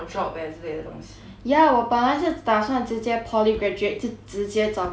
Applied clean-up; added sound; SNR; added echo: none; none; none; none.